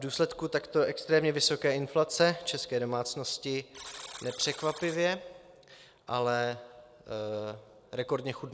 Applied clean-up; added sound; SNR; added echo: none; Alarm; 17 dB; none.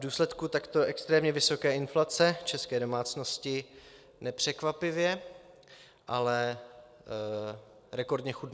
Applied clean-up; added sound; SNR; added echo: none; none; none; none.